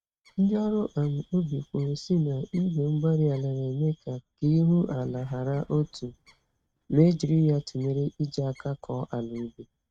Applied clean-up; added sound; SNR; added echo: neural mask model RNNoise.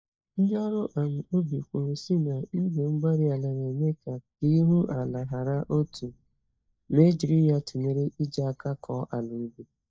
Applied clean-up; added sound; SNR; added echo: neural mask model DeepFilterNet 3.